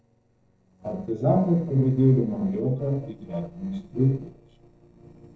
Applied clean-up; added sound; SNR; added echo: neural separator model SepFormer DNS4.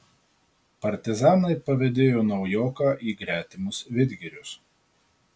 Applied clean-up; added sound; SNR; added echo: none; none; none; none.